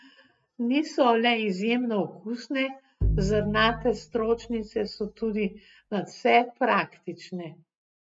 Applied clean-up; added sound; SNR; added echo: neural mask model RNNoise.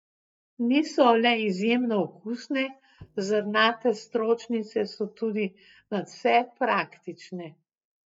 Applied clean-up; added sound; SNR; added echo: neural mask model DeepFilterNet 3.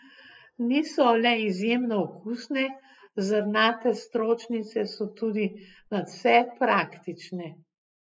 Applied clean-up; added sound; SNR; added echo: neural mask model Resemble Enhance denoiser.